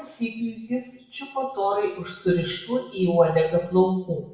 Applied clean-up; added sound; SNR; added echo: none; none; none; reverberation time 0.8 s.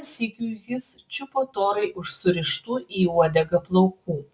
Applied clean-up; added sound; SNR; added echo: none; none; none; none.